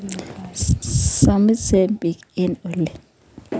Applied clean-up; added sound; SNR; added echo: none; none; none; none.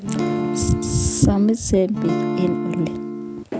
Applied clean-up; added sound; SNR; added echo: none; Acoustic guitar / Strum; 3 dB; none.